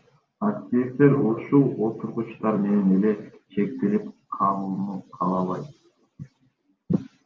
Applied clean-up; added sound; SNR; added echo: none; none; none; none.